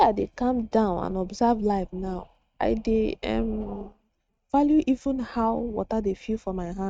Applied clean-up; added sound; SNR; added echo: neural mask model RNNoise.